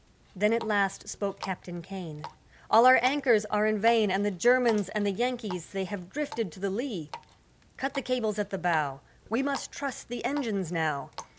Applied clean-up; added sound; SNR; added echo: none; Water tap, faucet; 19 dB; none.